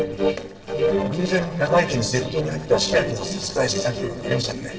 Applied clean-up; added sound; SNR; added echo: neural separator model SepFormer DNS4.